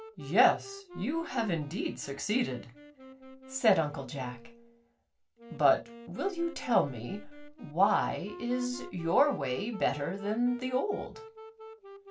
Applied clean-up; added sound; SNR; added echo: none; Wind instrument, woodwind instrument; 17 dB; reverberation time 0.2 s.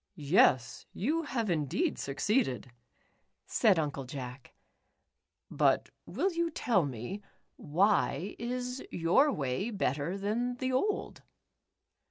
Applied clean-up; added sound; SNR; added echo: none; none; none; none.